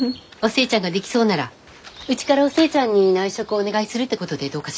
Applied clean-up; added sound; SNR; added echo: none; none; none; none.